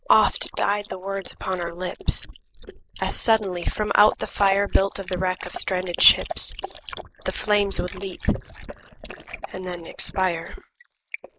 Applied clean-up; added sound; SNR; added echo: neural mask model Resemble Enhance denoiser.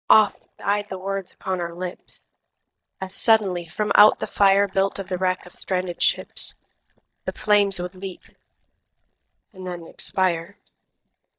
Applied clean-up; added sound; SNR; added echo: neural mask model DeepFilterNet 3.